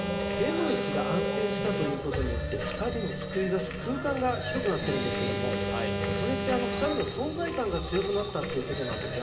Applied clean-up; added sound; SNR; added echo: none; Alarm; 6 dB; reverberation time 0.6 s.